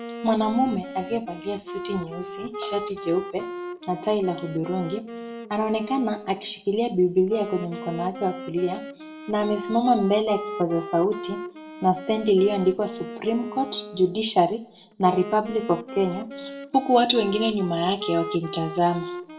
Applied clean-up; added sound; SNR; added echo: none; Wind instrument, woodwind instrument; 11 dB; reverberation time 0.3 s.